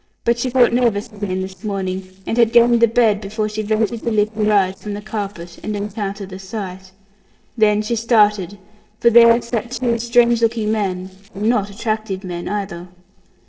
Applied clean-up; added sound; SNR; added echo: neural separator model SepFormer DNS4.